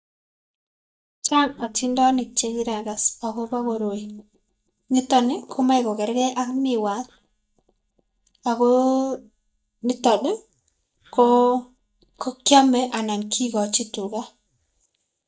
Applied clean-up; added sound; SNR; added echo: neural mask model DeepFilterNet 3.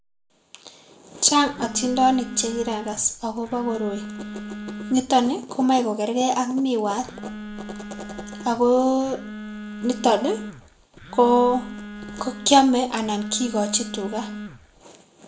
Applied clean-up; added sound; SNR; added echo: none; Telephone; 13 dB; reverberation time 0.4 s.